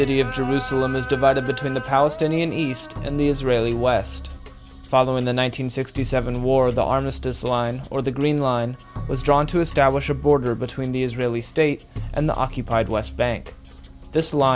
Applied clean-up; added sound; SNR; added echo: none; none; none; none.